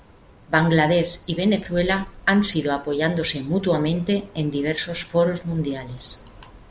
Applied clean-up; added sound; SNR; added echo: none; none; none; none.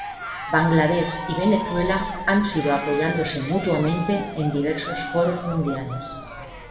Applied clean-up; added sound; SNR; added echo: none; Cheering; 9 dB; reverberation time 1.4 s.